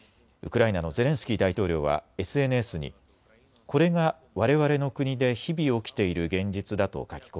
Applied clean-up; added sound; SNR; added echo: none; none; none; none.